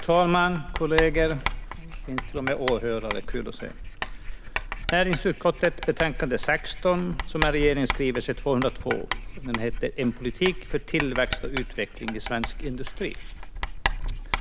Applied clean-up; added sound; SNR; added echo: none; Writing; 4 dB; none.